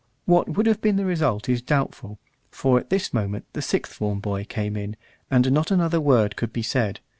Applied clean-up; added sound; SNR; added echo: none; none; none; none.